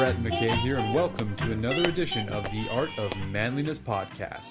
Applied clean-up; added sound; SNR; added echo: none; Walk, footsteps; 10 dB; none.